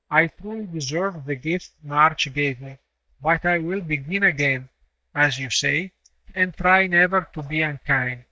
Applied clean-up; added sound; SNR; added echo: neural mask model DeepFilterNet 3.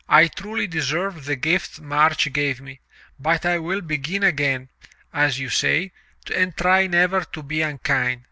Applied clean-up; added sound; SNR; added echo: none; none; none; none.